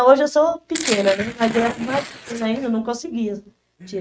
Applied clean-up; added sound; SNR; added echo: neural mask model RNNoise.